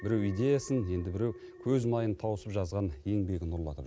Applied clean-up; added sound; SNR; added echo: none; Alarm; 18 dB; none.